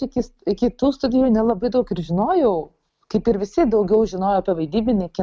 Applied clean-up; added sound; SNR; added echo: none; none; none; none.